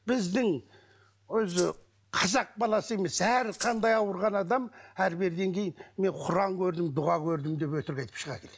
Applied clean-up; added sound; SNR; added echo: none; Rattle (instrument); 11 dB; none.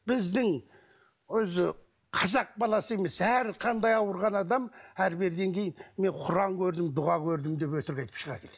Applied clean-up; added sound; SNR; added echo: neural mask model Resemble Enhance denoiser.